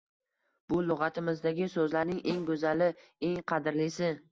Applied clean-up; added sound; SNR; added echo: none; Snare drum; 19 dB; none.